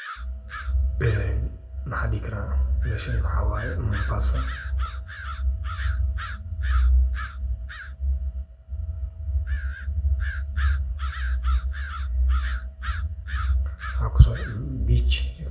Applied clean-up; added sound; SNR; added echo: none; Bird vocalization, bird call, bird song; 17 dB; reverberation time 0.6 s.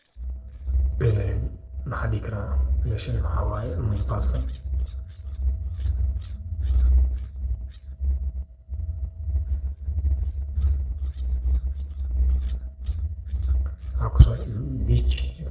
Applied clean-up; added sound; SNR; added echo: neural separator model SepFormer DNS4.